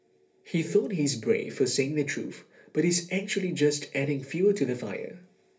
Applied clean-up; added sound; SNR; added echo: none; none; none; reverberation time 0.3 s.